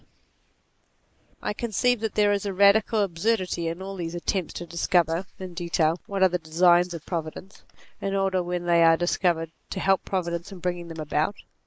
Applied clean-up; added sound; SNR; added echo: neural mask model Resemble Enhance denoiser.